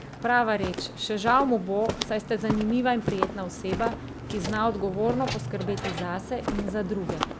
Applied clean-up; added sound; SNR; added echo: none; Walk, footsteps; 6 dB; none.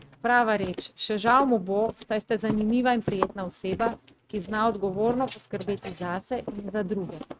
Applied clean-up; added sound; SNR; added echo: neural mask model RNNoise.